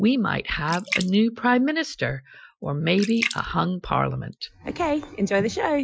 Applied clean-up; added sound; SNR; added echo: classical method Wiener filter.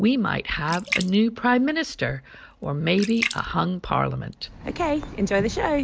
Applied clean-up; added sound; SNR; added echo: none; Splash, splatter; 11 dB; none.